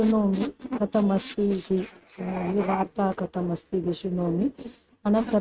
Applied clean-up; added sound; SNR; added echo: neural mask model RNNoise.